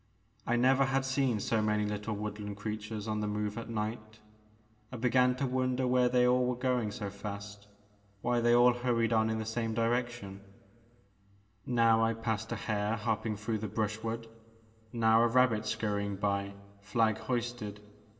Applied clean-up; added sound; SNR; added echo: none; none; none; reverberation time 1.9 s.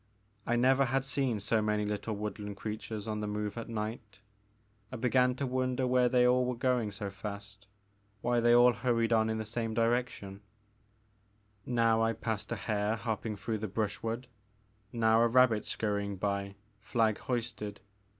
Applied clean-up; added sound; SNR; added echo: none; none; none; none.